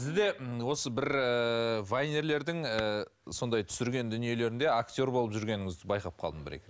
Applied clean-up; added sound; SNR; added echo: none; none; none; none.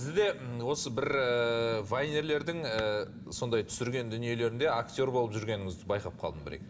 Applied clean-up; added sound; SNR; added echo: none; Fire; 16 dB; reverberation time 1.0 s.